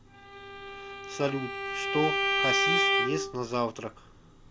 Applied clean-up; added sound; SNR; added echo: none; Bowed string instrument; -3 dB; none.